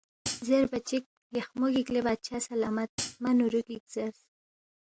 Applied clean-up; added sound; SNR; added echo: none; Hi-hat; 7 dB; none.